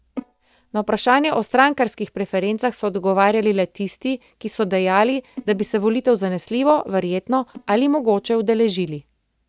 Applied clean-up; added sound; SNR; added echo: neural mask model DeepFilterNet 3.